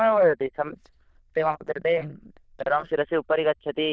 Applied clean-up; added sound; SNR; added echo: neural diffusion model UNIVERSE++.